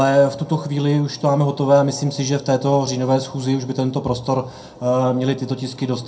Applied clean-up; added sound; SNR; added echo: none; none; none; reverberation time 0.2 s.